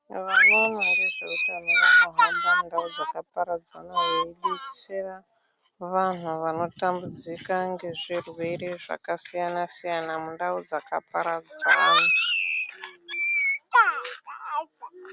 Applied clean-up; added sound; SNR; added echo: none; none; none; none.